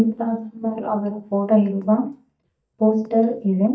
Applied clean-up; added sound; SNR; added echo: neural mask model DeepFilterNet 3.